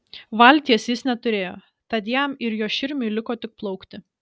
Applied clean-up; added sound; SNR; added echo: none; none; none; none.